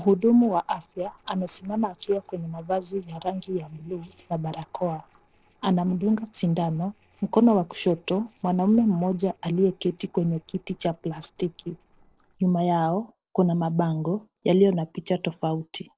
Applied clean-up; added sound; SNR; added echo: neural separator model SepFormer DNS4.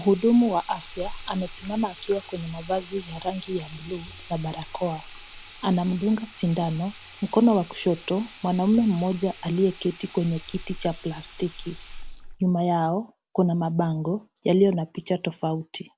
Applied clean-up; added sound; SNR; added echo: none; Sink (filling or washing) / Water tap, faucet; 17 dB; none.